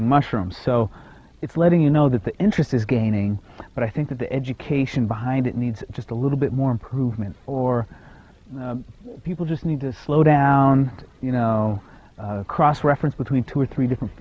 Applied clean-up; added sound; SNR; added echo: none; none; none; none.